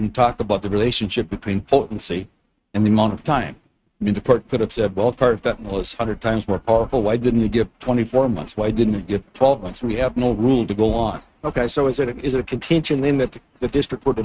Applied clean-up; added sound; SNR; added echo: neural mask model RNNoise.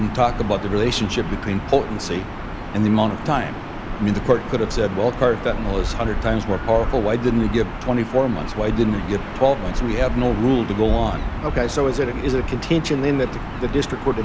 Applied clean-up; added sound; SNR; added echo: none; Gull, seagull / Ocean; 6 dB; none.